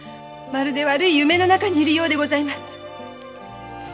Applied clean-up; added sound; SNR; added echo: none; Train + Bowed string instrument; 19 dB; none.